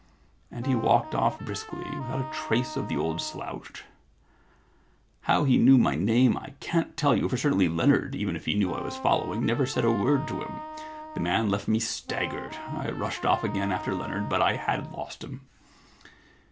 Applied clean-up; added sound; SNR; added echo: none; Wind instrument, woodwind instrument; 12 dB; none.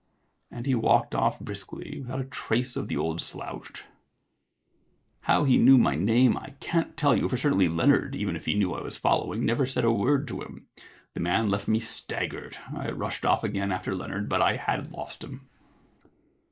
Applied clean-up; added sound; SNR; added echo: neural mask model Resemble Enhance denoiser.